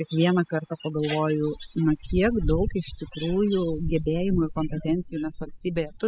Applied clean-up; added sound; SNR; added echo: classical method spectral subtraction.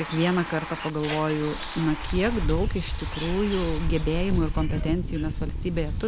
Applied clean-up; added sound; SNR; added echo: none; Bus; 2 dB; none.